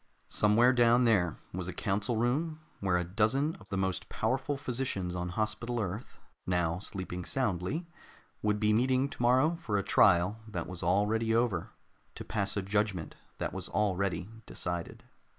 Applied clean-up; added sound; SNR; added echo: neural mask model Resemble Enhance denoiser.